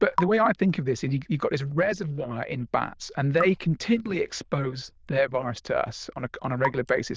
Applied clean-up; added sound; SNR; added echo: neural diffusion model UNIVERSE++.